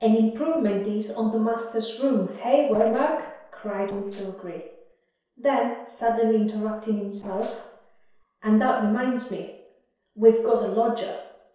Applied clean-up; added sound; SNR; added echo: neural separator model SepFormer DNS4.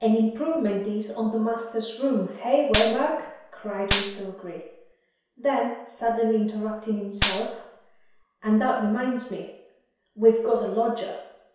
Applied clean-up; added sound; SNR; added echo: none; Gunshot, gunfire; -1 dB; reverberation time 0.7 s.